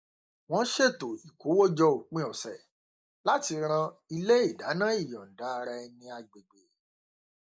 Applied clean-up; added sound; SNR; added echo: neural mask model Resemble Enhance denoiser.